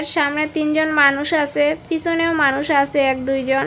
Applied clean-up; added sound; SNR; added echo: none; none; none; none.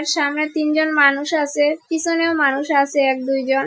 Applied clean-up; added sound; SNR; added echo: classical method Wiener filter.